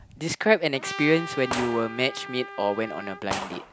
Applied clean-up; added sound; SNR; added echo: none; Gunshot, gunfire + Trumpet; 10 dB; none.